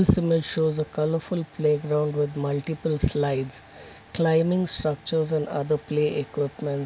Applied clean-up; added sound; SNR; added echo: none; none; none; none.